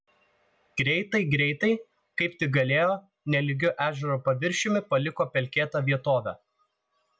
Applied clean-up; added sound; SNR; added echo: none; none; none; none.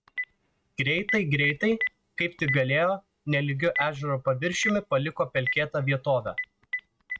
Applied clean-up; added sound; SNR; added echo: neural mask model RNNoise.